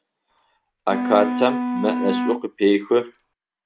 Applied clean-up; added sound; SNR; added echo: none; Wind instrument, woodwind instrument; 4 dB; none.